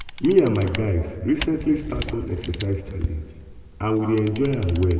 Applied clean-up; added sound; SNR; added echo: none; Camera; 12 dB; reverberation time 1.9 s.